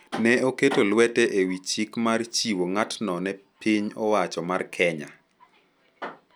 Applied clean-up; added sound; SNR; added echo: none; none; none; none.